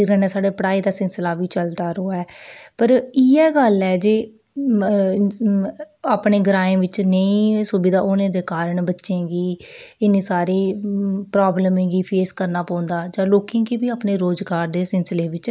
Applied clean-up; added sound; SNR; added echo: none; none; none; none.